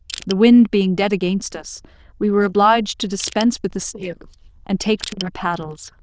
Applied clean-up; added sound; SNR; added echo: neural diffusion model UNIVERSE++.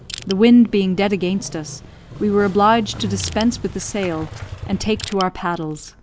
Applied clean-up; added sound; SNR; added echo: none; Motorcycle + Crushing; 14 dB; none.